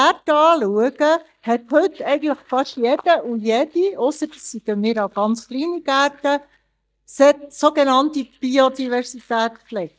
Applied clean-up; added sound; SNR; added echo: neural mask model DeepFilterNet 3.